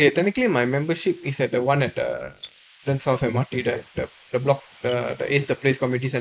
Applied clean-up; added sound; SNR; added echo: neural mask model Resemble Enhance denoiser.